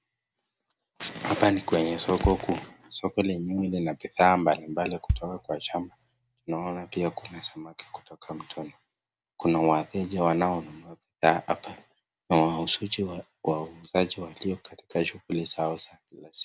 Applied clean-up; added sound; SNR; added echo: none; Bass drum; 8 dB; none.